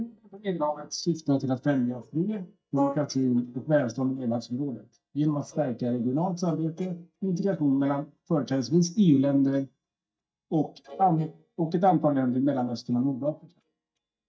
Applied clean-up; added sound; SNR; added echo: neural mask model DeepFilterNet 3.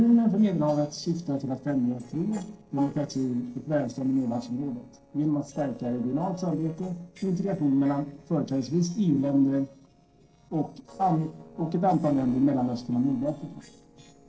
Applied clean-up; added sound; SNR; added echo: neural separator model SepFormer DNS4.